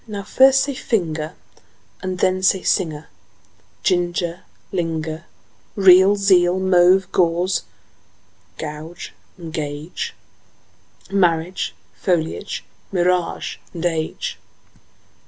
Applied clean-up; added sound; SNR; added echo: none; none; none; none.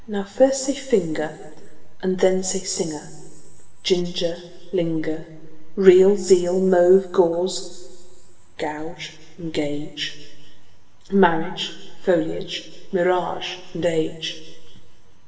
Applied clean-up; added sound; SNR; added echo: none; none; none; reverberation time 1.8 s.